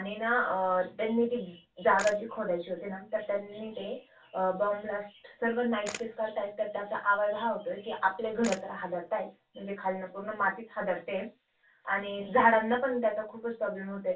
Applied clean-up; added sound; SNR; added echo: none; Camera; 16 dB; reverberation time 0.2 s.